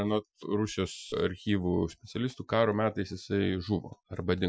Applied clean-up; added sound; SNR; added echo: classical method Wiener filter.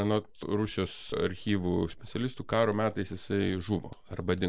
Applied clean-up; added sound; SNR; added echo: neural mask model Resemble Enhance denoiser.